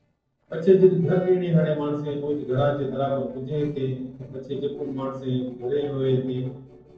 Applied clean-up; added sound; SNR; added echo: neural separator model SepFormer DNS4.